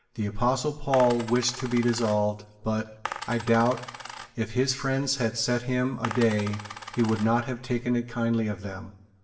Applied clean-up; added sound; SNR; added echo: none; Coin (dropping); 12 dB; reverberation time 0.7 s.